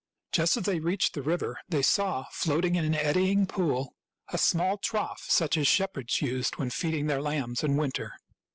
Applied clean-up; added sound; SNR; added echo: none; none; none; none.